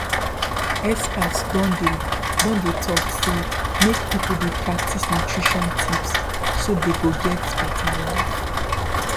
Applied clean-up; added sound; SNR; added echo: none; Rain; -3 dB; none.